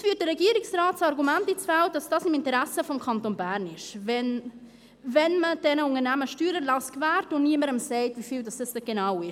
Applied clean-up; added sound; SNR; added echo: none; none; none; none.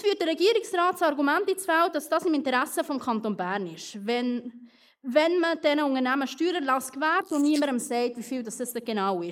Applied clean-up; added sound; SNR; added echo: neural mask model Resemble Enhance denoiser.